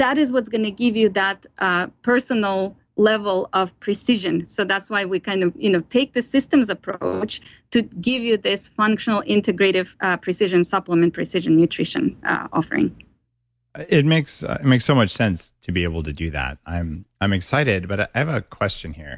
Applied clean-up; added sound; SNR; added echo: none; none; none; none.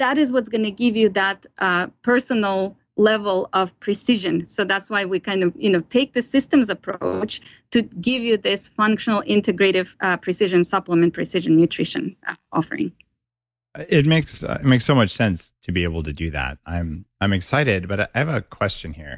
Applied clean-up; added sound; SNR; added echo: neural mask model DeepFilterNet 3.